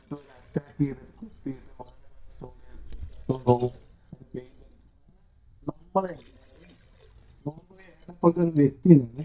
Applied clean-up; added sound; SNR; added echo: neural mask model DeepFilterNet 3.